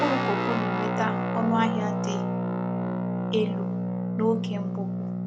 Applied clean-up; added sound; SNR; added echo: none; Guitar; -3 dB; none.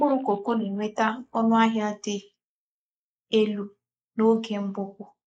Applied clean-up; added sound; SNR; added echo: neural mask model Resemble Enhance denoiser.